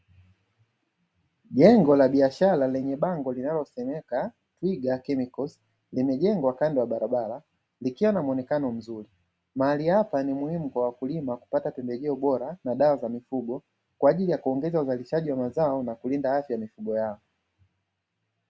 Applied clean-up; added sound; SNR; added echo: none; none; none; none.